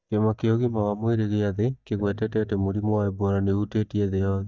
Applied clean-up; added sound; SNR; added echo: neural mask model DeepFilterNet 3.